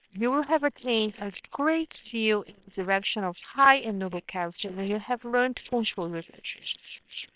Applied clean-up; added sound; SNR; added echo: neural separator model SepFormer WHAM!.